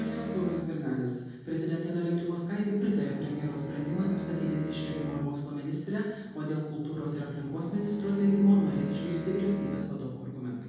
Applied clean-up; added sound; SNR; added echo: none; Bowed string instrument; 11 dB; reverberation time 1.3 s.